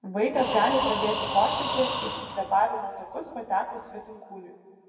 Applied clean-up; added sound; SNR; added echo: none; Breathing; 4 dB; reverberation time 2.2 s.